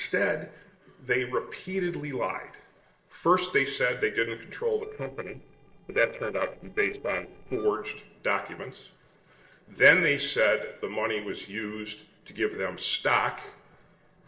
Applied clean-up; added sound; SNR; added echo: neural separator model SepFormer DNS4.